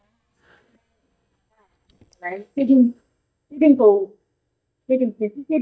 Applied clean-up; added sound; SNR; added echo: neural mask model DeepFilterNet 3.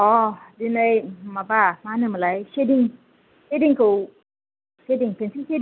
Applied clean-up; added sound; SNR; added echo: none; none; none; none.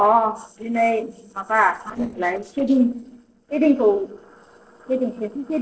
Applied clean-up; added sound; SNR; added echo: neural separator model SepFormer DNS4.